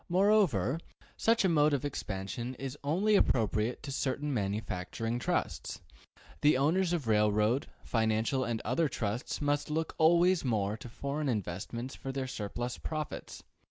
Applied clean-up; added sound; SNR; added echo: none; none; none; none.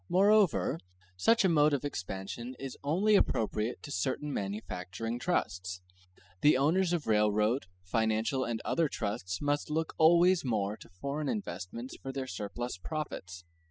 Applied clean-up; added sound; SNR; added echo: classical method spectral subtraction.